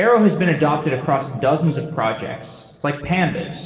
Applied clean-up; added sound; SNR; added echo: neural separator model SepFormer DNS4.